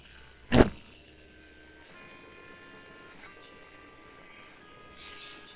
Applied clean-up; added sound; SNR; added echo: neural separator model SepFormer WHAMR!.